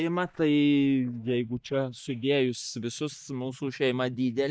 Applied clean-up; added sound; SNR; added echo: neural mask model DeepFilterNet 3.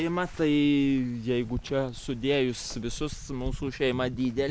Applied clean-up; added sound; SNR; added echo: none; none; none; none.